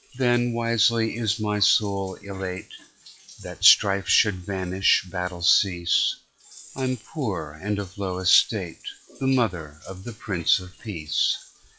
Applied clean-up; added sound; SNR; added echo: classical method log-MMSE.